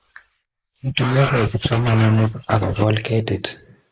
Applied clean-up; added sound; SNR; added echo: neural mask model Resemble Enhance denoiser.